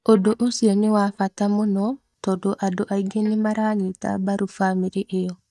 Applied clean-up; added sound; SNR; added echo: neural mask model DeepFilterNet 3.